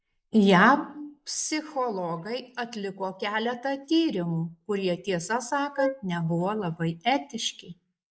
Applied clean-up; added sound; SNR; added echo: neural mask model Resemble Enhance denoiser.